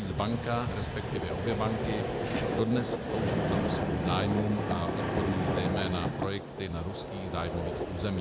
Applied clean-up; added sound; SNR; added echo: none; Vehicle; -1 dB; none.